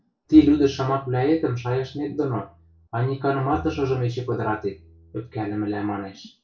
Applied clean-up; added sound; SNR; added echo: none; Bowed string instrument; 19 dB; reverberation time 0.3 s.